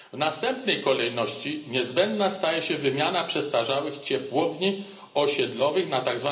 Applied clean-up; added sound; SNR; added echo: none; none; none; reverberation time 0.5 s.